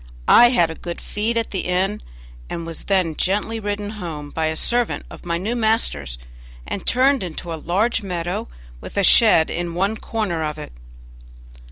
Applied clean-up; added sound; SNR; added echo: none; none; none; none.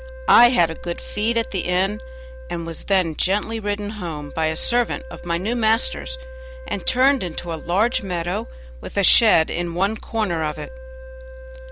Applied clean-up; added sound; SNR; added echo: none; Wind instrument, woodwind instrument; 18 dB; none.